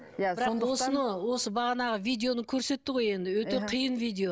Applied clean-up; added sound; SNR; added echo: none; none; none; none.